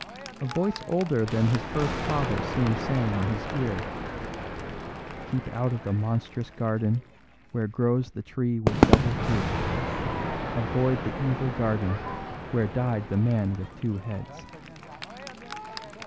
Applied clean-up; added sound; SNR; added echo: none; Crowd / Fireworks + Thunder; 3 dB; none.